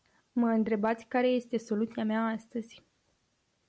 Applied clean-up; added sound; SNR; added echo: none; none; none; none.